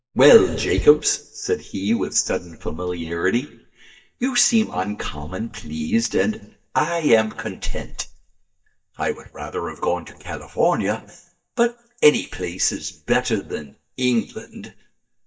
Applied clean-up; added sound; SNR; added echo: neural mask model DeepFilterNet 3.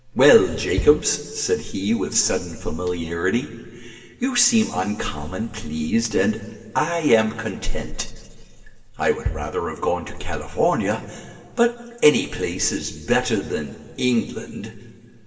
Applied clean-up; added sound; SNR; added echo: none; Bass drum; 11 dB; reverberation time 1.8 s.